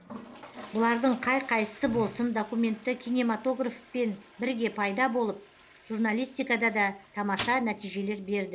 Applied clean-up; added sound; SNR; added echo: none; Toilet flush; 17 dB; none.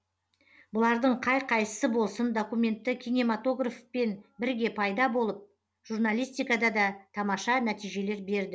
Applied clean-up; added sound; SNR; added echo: none; none; none; none.